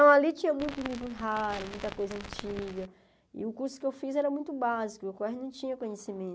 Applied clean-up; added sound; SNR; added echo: none; Crackle; 13 dB; none.